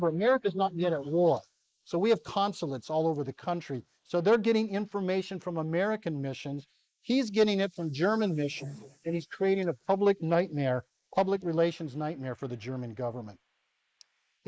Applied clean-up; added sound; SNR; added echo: neural mask model Resemble Enhance denoiser.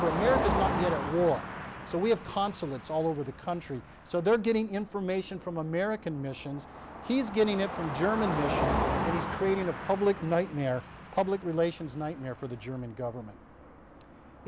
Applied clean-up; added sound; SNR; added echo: none; Car passing by; 5 dB; none.